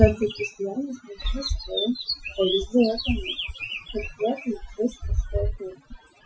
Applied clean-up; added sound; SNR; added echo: classical method Wiener filter.